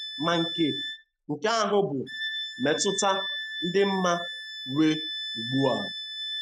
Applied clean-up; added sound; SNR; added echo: none; Wind instrument, woodwind instrument; 7 dB; none.